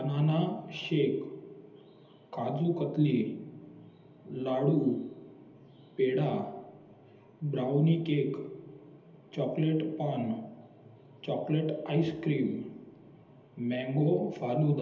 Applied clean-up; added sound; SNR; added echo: none; none; none; reverberation time 1.2 s.